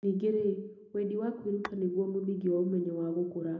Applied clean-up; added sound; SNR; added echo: none; Tap / Glass; 18 dB; reverberation time 0.7 s.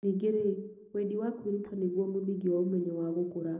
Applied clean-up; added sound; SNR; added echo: neural separator model SepFormer DNS4.